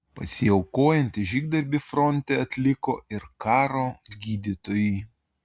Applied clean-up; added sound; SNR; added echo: none; none; none; none.